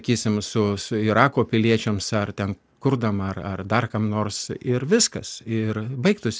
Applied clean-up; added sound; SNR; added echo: none; none; none; none.